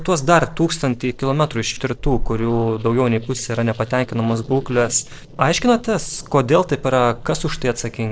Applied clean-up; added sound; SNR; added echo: neural separator model SepFormer DNS4.